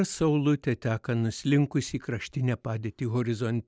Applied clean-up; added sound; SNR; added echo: none; none; none; none.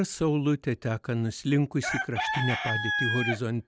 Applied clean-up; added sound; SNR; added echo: none; Chicken, rooster; 5 dB; none.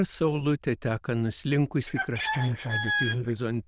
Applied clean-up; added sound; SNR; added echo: neural diffusion model UNIVERSE++.